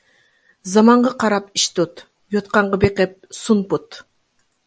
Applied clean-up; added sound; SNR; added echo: none; none; none; none.